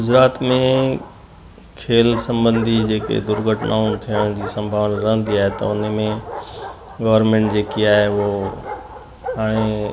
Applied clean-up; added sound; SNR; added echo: none; Bark; 13 dB; none.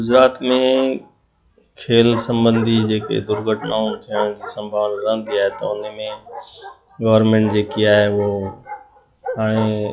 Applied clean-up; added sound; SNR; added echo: classical method log-MMSE.